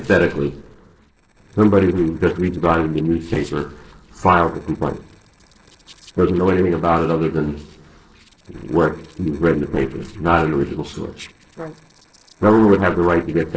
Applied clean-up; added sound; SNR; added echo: neural separator model SepFormer DNS4.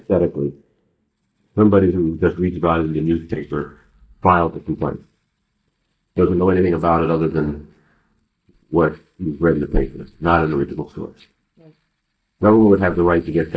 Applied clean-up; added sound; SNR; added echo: neural mask model DeepFilterNet 3.